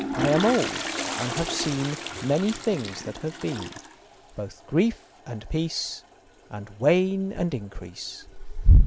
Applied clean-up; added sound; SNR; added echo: none; Toilet flush; 0 dB; none.